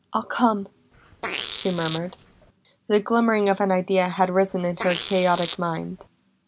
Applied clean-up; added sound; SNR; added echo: none; Fart; 11 dB; none.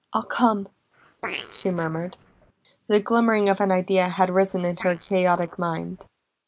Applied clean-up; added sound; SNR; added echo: neural mask model Resemble Enhance denoiser.